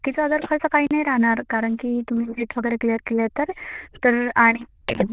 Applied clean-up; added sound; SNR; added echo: neural diffusion model UNIVERSE++.